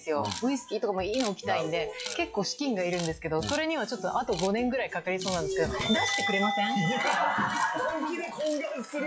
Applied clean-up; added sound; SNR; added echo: classical method log-MMSE.